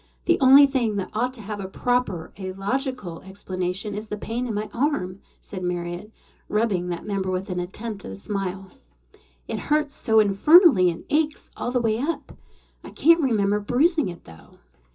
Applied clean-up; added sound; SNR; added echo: none; none; none; reverberation time 0.2 s.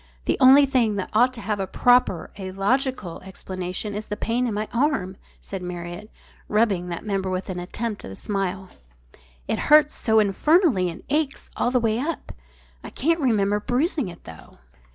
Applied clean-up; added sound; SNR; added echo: none; none; none; none.